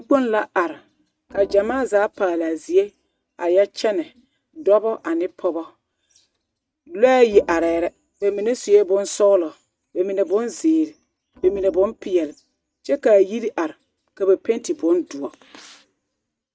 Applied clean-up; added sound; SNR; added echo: neural mask model RNNoise.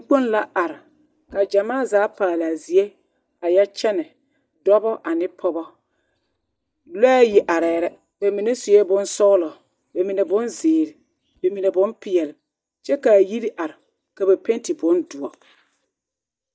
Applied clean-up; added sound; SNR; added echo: neural mask model DeepFilterNet 3.